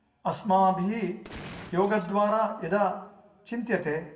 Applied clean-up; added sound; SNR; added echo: none; Gunshot, gunfire; 17 dB; reverberation time 0.8 s.